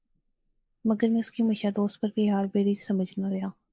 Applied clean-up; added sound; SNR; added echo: neural mask model Resemble Enhance denoiser.